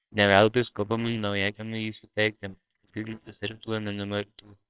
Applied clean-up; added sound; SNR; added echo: neural separator model SepFormer WHAMR!.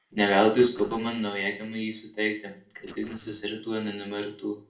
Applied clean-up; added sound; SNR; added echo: neural separator model SepFormer DNS4.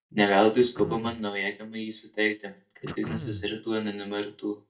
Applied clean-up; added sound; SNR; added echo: neural mask model DeepFilterNet 3.